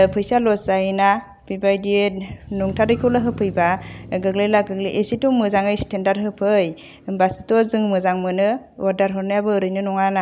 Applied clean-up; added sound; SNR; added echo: none; Motor vehicle (road); 19 dB; none.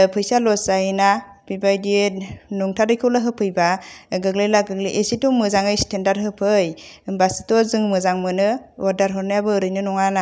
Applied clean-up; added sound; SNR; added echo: none; none; none; none.